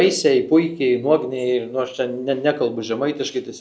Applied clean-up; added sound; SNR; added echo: none; none; none; none.